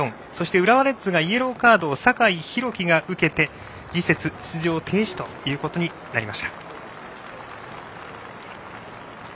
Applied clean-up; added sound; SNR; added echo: none; none; none; none.